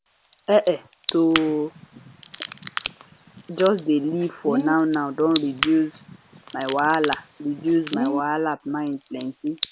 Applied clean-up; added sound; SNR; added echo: none; Crack / Crackle + Bird; 9 dB; none.